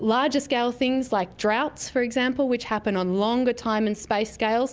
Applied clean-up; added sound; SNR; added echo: none; none; none; none.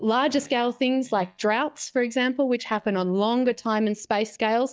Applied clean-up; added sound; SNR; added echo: neural mask model DeepFilterNet 3.